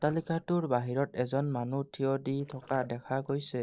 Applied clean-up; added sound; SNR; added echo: neural separator model SepFormer DNS4.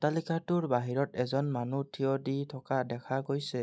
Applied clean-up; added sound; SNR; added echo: none; none; none; none.